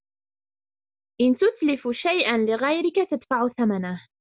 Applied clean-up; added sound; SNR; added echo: none; none; none; none.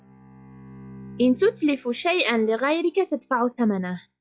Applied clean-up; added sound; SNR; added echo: classical method log-MMSE.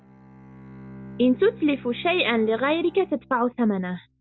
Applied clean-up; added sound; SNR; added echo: none; Bowed string instrument; 19 dB; none.